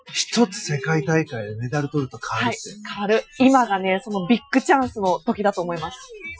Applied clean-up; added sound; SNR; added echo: classical method Wiener filter.